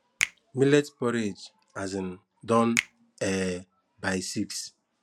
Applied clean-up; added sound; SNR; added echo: none; Finger snapping; 10 dB; none.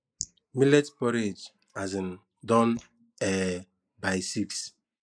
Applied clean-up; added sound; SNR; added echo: neural mask model Resemble Enhance denoiser.